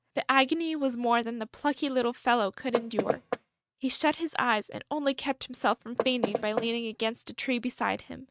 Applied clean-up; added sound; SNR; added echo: neural mask model RNNoise.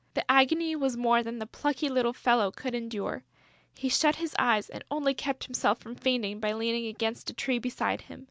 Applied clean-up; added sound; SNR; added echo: none; none; none; none.